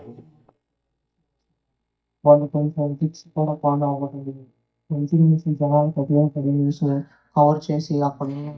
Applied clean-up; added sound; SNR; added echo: neural mask model DeepFilterNet 3.